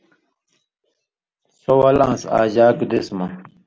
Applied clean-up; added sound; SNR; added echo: none; none; none; none.